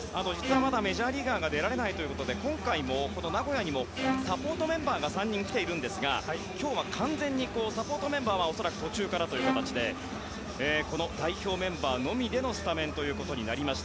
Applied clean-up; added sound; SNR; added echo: none; Bowed string instrument; 8 dB; none.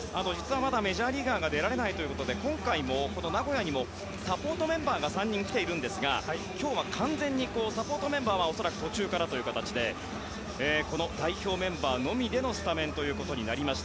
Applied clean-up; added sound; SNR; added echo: none; none; none; none.